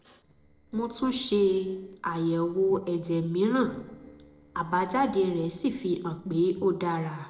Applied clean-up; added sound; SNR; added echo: neural separator model SepFormer DNS4.